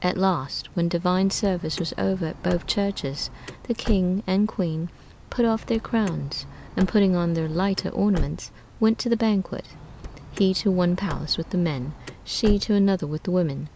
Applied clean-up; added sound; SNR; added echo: none; Car; 12 dB; none.